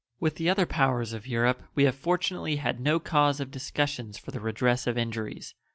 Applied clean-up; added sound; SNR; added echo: none; none; none; none.